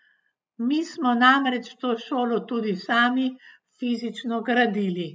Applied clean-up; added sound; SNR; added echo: none; none; none; none.